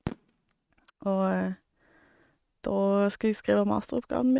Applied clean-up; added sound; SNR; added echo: neural mask model RNNoise.